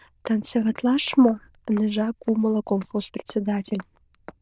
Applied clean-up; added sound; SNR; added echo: neural diffusion model UNIVERSE++.